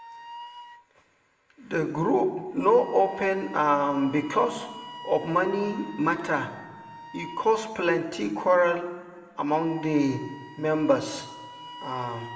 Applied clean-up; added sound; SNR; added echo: none; Wind instrument, woodwind instrument; 18 dB; reverberation time 1.3 s.